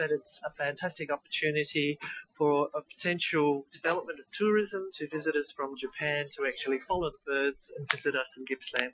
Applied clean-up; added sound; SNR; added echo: classical method Wiener filter.